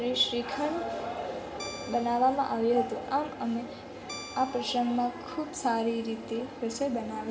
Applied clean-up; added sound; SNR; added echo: none; Guitar; 15 dB; reverberation time 1.7 s.